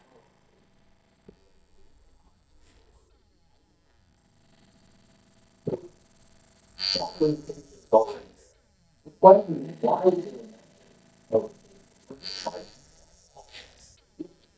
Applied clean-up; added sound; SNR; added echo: neural mask model DeepFilterNet 3.